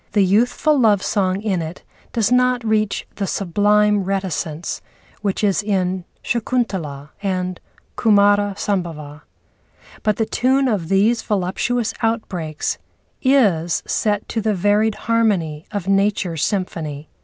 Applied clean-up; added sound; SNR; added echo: none; none; none; none.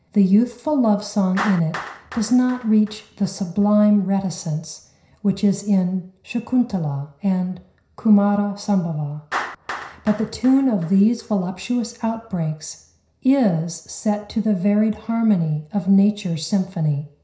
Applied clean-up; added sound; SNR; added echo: none; Clapping; 18 dB; reverberation time 0.5 s.